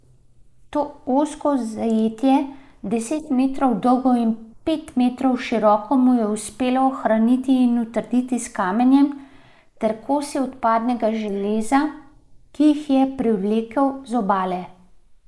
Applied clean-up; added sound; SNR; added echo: neural mask model Resemble Enhance denoiser.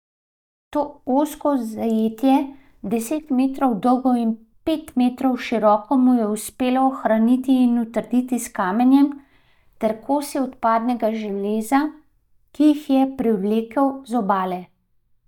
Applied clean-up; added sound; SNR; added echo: neural mask model DeepFilterNet 3.